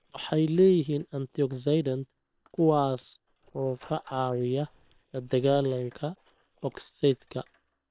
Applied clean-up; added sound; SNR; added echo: neural separator model SepFormer WHAM!.